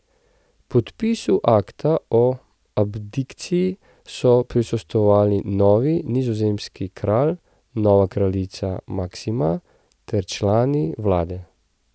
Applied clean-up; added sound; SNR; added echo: none; none; none; none.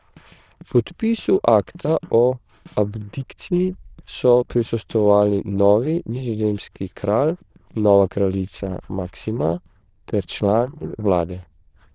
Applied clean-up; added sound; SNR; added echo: neural diffusion model UNIVERSE++.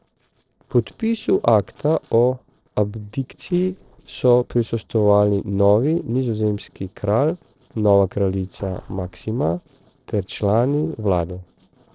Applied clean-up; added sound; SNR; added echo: neural separator model SepFormer DNS4.